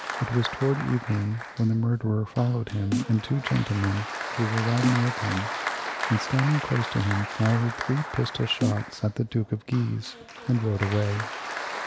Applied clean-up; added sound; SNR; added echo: none; Applause + Snare drum; 7 dB; none.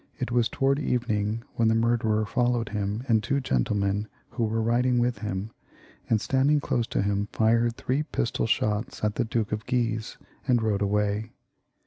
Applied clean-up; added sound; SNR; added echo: none; none; none; none.